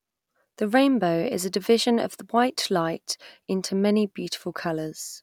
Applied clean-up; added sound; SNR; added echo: none; none; none; none.